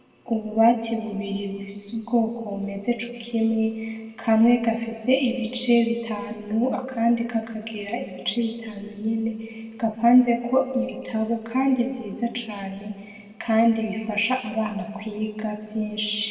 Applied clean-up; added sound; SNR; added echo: none; none; none; reverberation time 1.6 s.